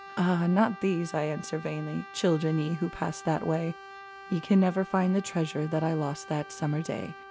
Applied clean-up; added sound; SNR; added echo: none; Brass instrument; 17 dB; none.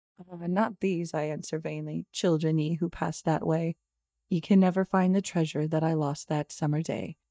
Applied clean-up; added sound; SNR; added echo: neural mask model DeepFilterNet 3.